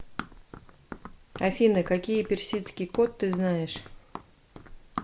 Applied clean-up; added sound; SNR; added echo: none; Run; 14 dB; none.